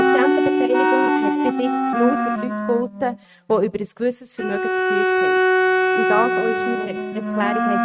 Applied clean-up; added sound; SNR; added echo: neural mask model RNNoise.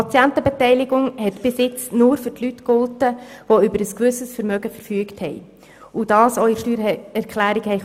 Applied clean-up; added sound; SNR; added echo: none; none; none; none.